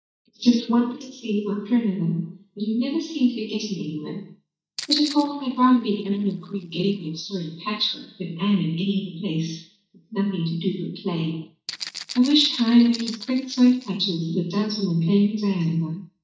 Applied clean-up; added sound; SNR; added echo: neural mask model DeepFilterNet 3.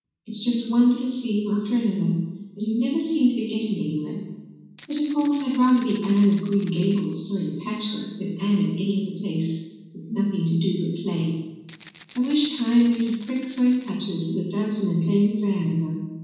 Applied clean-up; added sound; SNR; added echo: none; Rattle (instrument); 16 dB; reverberation time 1.2 s.